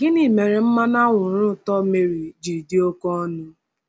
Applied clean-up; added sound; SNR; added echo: none; none; none; none.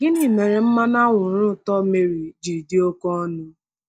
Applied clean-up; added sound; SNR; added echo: neural mask model DeepFilterNet 3.